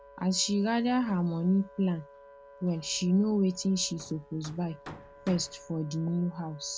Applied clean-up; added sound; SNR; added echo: none; Wind instrument, woodwind instrument + Hammer; 20 dB; none.